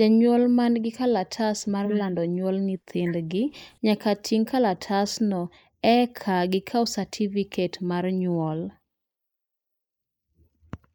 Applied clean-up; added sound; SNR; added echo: neural mask model Resemble Enhance denoiser.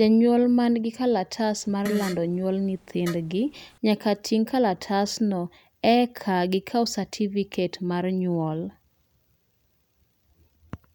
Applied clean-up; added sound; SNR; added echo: none; Fart; 13 dB; none.